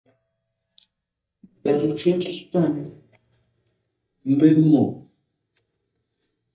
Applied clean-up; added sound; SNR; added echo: neural mask model DeepFilterNet 3.